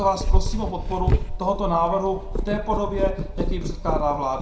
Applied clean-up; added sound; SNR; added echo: none; Purr; -1 dB; reverberation time 0.5 s.